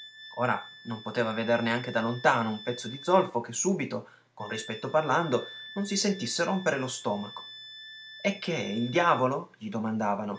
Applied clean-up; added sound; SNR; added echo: none; Wind instrument, woodwind instrument; 18 dB; none.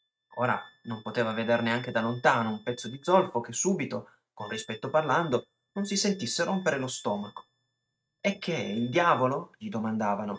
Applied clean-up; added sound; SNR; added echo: neural mask model RNNoise.